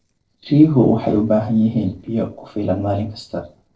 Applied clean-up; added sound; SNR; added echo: neural separator model SepFormer DNS4.